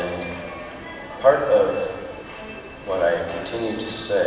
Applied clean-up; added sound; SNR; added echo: none; none; none; reverberation time 1.6 s.